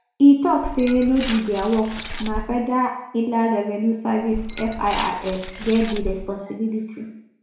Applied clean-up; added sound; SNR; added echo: none; Glass; 10 dB; reverberation time 0.6 s.